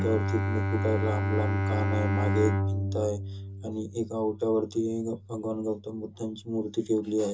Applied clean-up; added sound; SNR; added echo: none; Bowed string instrument; 0 dB; reverberation time 0.2 s.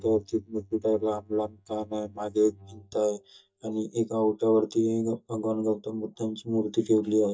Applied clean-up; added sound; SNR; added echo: neural mask model DeepFilterNet 3.